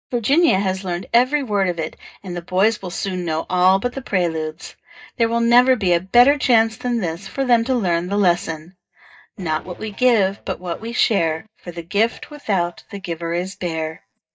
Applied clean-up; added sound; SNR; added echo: neural mask model DeepFilterNet 3.